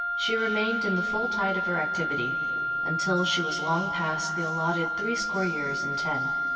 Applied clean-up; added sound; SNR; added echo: none; Wind instrument, woodwind instrument; -1 dB; reverberation time 2.4 s.